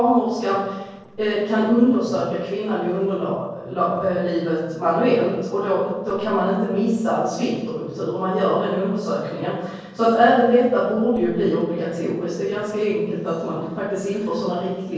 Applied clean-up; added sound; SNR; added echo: neural separator model SepFormer DNS4.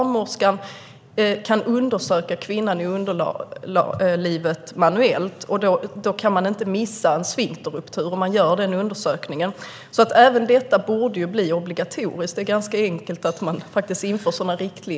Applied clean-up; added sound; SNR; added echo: none; none; none; none.